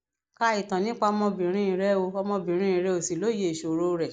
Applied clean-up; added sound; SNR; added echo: none; none; none; none.